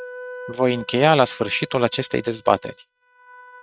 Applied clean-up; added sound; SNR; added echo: neural mask model RNNoise.